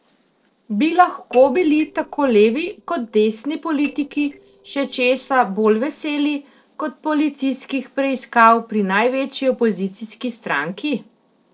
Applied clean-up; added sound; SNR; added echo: neural separator model SepFormer DNS4.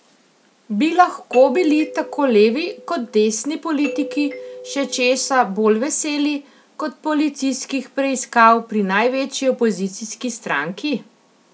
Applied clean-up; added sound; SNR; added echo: none; Doorbell; 14 dB; none.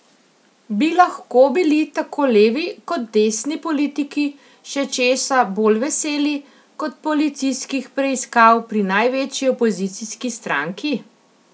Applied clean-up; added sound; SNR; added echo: none; none; none; none.